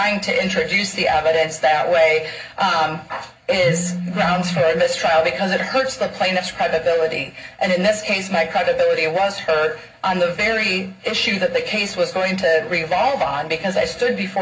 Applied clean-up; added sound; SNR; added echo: none; Telephone; 5 dB; reverberation time 0.4 s.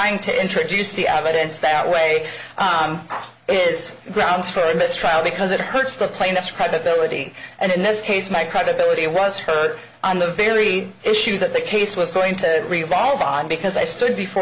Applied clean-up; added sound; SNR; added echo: none; none; none; none.